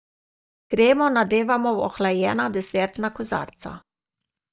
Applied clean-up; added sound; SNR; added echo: neural mask model DeepFilterNet 3.